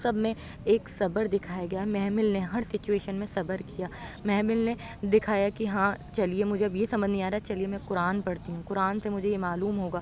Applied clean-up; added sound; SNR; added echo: none; none; none; none.